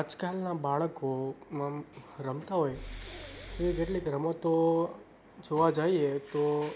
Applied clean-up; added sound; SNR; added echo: none; Breathing; 11 dB; none.